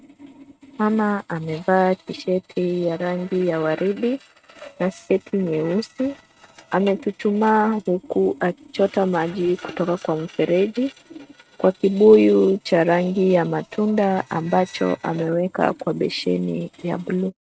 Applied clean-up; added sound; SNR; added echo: neural mask model RNNoise.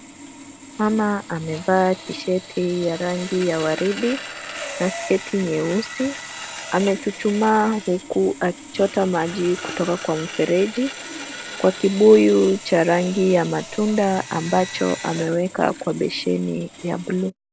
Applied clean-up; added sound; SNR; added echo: none; Sawing; 14 dB; none.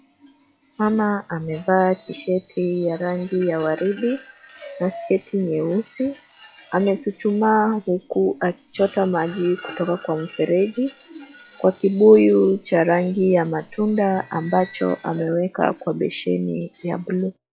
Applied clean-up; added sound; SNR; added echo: classical method log-MMSE.